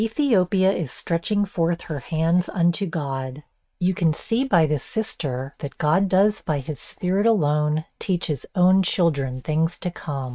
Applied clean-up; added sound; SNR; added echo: neural mask model RNNoise.